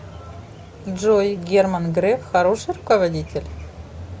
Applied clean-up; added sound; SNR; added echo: none; none; none; none.